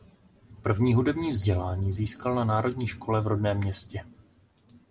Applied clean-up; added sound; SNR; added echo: none; none; none; none.